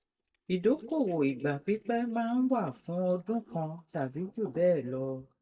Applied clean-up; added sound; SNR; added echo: neural mask model DeepFilterNet 3.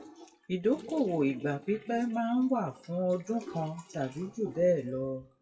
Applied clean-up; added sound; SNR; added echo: classical method WPE with log-MMSE.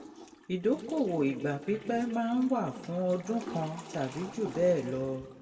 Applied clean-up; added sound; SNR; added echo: none; Toilet flush / Water; 16 dB; reverberation time 1.2 s.